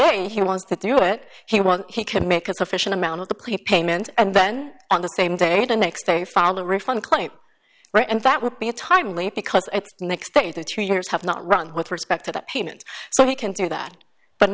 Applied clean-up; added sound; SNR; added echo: none; none; none; none.